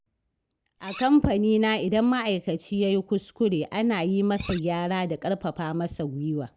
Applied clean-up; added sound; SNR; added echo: none; Cutlery, silverware; 17 dB; none.